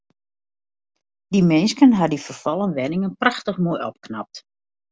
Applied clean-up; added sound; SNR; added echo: none; none; none; none.